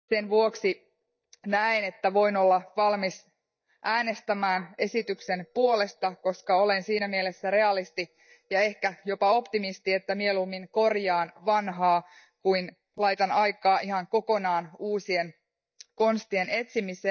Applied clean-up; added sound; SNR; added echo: neural mask model DeepFilterNet 3.